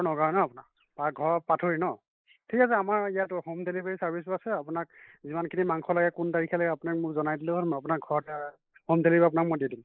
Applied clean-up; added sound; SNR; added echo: neural mask model Resemble Enhance denoiser.